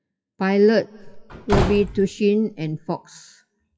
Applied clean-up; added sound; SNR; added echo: classical method WPE with log-MMSE.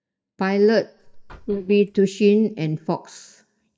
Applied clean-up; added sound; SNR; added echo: neural mask model DeepFilterNet 3.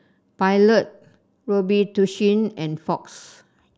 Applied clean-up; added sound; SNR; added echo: none; none; none; none.